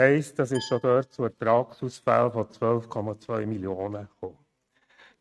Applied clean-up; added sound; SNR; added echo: neural mask model RNNoise.